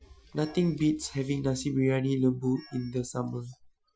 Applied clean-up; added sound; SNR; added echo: classical method Wiener filter.